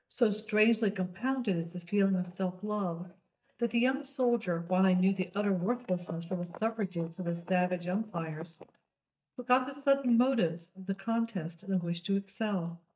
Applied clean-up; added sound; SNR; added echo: neural mask model DeepFilterNet 3.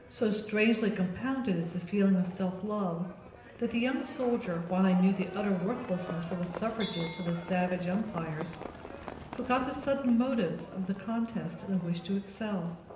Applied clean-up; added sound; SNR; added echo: none; Livestock, farm animals, working animals; 15 dB; reverberation time 0.9 s.